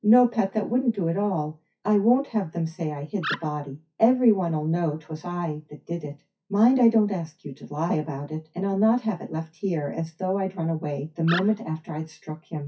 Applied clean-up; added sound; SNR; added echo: classical method WPE with log-MMSE.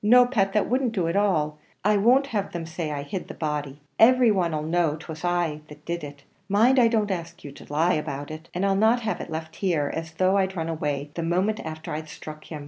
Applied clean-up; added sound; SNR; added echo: none; none; none; none.